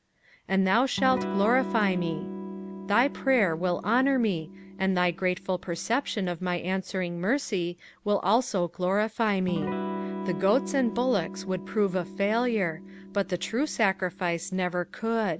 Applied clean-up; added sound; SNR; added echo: none; Electric guitar / Strum; 11 dB; none.